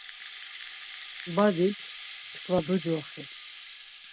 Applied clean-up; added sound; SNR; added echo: none; Rattle (instrument); 8 dB; none.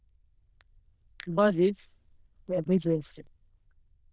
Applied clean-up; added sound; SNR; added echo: neural diffusion model UNIVERSE++.